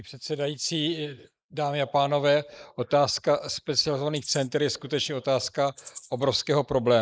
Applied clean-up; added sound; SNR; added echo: neural mask model Resemble Enhance denoiser.